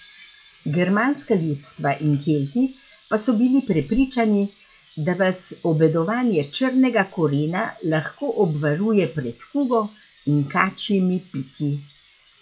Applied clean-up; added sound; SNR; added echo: classical method log-MMSE.